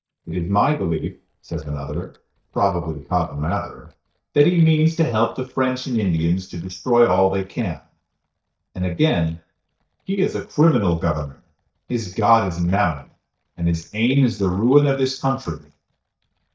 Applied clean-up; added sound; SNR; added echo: neural mask model DeepFilterNet 3.